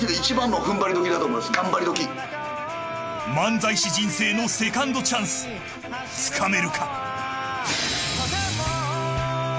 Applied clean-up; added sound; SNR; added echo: none; none; none; none.